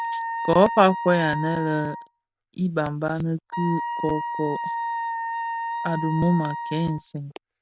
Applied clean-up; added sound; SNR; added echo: none; Wind instrument, woodwind instrument; 6 dB; none.